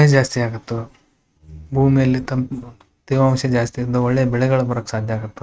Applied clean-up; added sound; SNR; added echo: neural mask model RNNoise.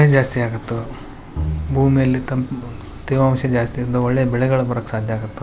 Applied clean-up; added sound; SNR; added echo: none; Bowed string instrument; 11 dB; none.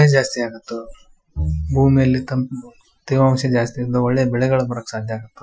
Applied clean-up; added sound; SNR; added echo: classical method Wiener filter.